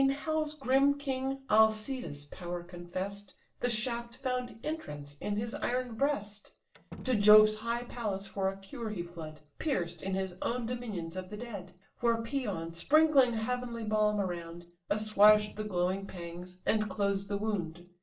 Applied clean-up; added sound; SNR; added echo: none; Slam; 20 dB; reverberation time 0.3 s.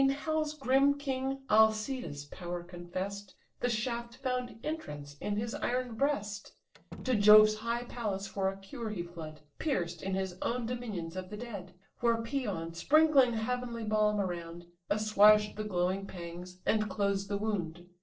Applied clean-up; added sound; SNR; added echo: neural separator model SepFormer DNS4.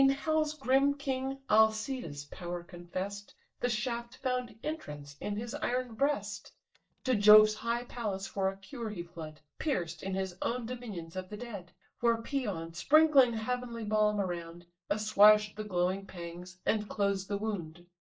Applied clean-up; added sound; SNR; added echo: neural mask model DeepFilterNet 3.